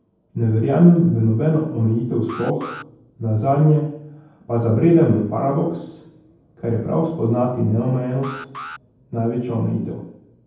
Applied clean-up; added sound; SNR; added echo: none; Alarm; 18 dB; reverberation time 0.9 s.